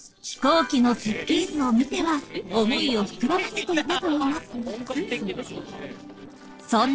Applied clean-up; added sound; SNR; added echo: neural separator model SepFormer DNS4.